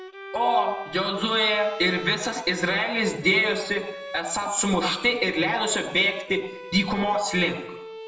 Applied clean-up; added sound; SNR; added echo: none; Bowed string instrument; 14 dB; reverberation time 0.7 s.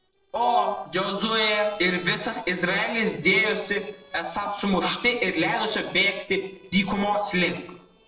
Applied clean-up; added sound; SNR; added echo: neural separator model SepFormer DNS4.